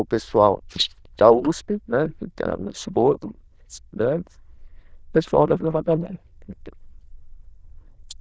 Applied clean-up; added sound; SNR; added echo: neural diffusion model UNIVERSE++.